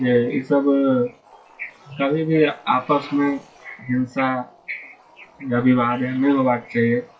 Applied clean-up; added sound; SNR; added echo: classical method WPE with log-MMSE.